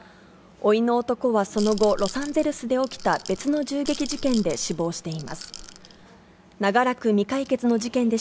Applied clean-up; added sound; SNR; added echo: none; Rattle / Rattle (instrument); 12 dB; none.